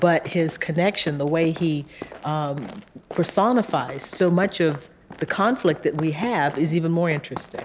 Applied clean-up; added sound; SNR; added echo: none; Run; 17 dB; none.